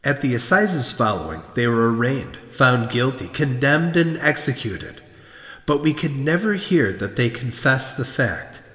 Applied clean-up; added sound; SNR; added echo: none; none; none; reverberation time 1.7 s.